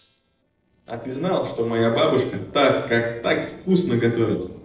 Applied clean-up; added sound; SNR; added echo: neural separator model SepFormer DNS4.